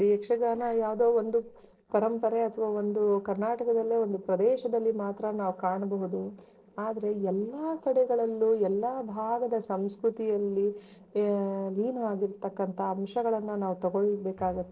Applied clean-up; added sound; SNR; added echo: neural separator model SepFormer DNS4.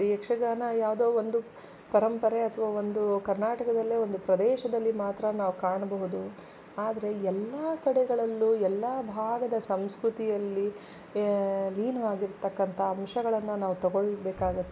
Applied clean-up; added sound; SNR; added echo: none; none; none; none.